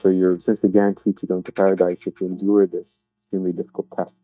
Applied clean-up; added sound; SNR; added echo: neural mask model DeepFilterNet 3.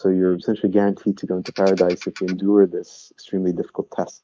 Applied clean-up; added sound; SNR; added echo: neural mask model Resemble Enhance denoiser.